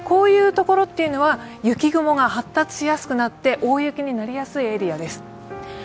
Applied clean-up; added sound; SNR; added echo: none; none; none; none.